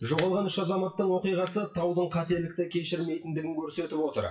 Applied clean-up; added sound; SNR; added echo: classical method WPE with log-MMSE.